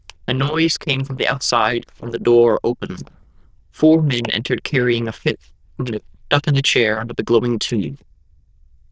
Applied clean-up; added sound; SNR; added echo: neural diffusion model UNIVERSE++.